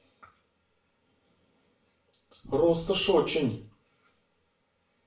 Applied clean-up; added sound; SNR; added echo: none; Boom; 17 dB; reverberation time 0.3 s.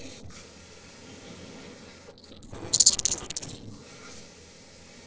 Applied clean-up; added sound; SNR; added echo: neural separator model SepFormer DNS4.